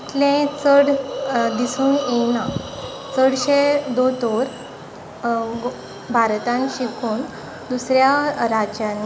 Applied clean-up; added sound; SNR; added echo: none; Hiss; 13 dB; none.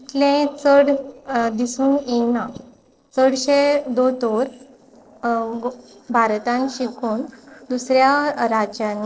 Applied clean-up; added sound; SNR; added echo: neural separator model SepFormer DNS4.